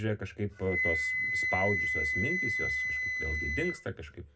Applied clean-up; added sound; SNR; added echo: none; Wind instrument, woodwind instrument; -3 dB; reverberation time 0.2 s.